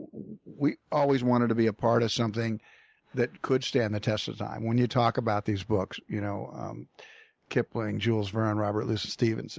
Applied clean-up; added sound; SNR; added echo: none; none; none; none.